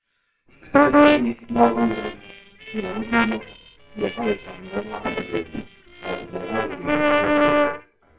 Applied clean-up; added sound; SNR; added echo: neural separator model SepFormer WHAMR!.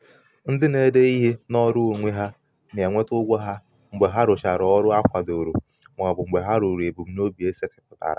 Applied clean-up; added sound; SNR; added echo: none; none; none; none.